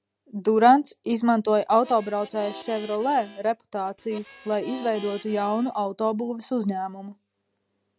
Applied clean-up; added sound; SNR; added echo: none; Harmonica; 19 dB; none.